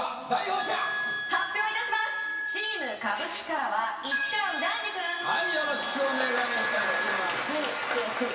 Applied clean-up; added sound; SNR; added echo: none; Wind instrument, woodwind instrument; 4 dB; reverberation time 2.3 s.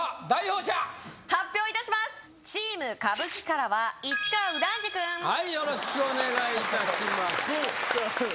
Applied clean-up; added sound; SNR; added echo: none; none; none; none.